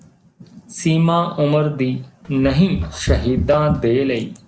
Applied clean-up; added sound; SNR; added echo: none; Run; 6 dB; none.